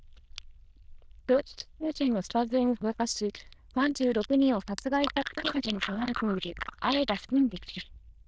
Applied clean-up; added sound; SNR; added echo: neural diffusion model UNIVERSE++.